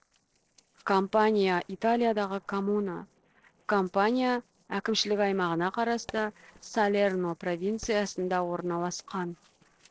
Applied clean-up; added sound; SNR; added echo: neural separator model SepFormer DNS4.